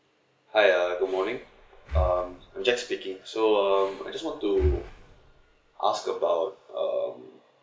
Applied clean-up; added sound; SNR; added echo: none; Breathing; 8 dB; none.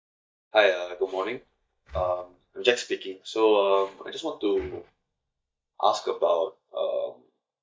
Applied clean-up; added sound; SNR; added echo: neural mask model DeepFilterNet 3.